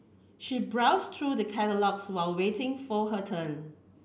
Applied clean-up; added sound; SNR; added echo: none; none; none; none.